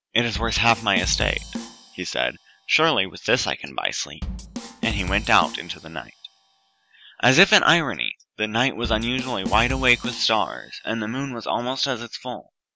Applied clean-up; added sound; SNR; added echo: none; Bass drum / Drum kit; 11 dB; none.